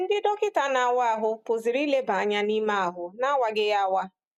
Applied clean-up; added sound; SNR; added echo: none; none; none; none.